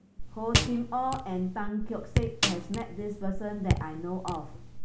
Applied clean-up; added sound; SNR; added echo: none; Raindrop / Drip + Snare drum; -2 dB; none.